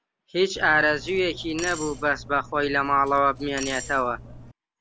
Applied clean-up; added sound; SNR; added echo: none; Cutlery, silverware; 15 dB; none.